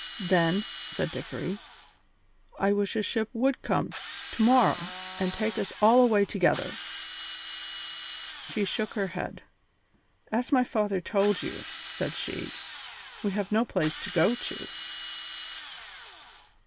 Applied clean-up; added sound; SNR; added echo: none; Drill + Trumpet; 13 dB; none.